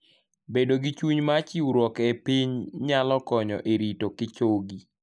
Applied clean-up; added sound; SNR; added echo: neural mask model Resemble Enhance denoiser.